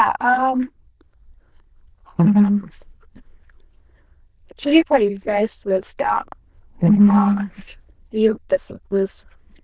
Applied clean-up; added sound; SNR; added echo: neural diffusion model UNIVERSE++.